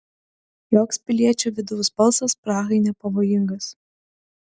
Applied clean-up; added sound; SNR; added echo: none; none; none; none.